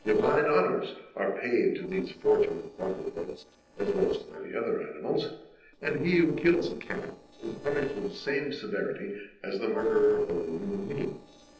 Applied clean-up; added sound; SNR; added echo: neural separator model SepFormer DNS4.